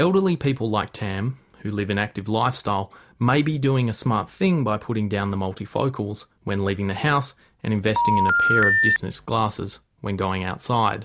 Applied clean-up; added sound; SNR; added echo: none; Telephone; -4 dB; none.